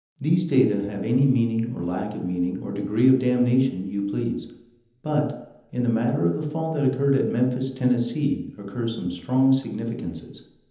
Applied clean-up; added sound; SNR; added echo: none; none; none; reverberation time 0.9 s.